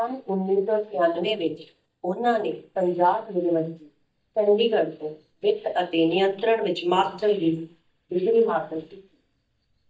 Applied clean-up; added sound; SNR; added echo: neural mask model DeepFilterNet 3.